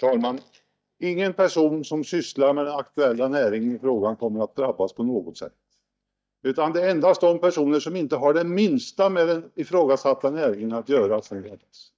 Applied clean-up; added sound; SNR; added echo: neural mask model DeepFilterNet 3.